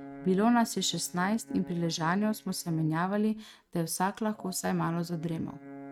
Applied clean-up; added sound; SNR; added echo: neural mask model RNNoise.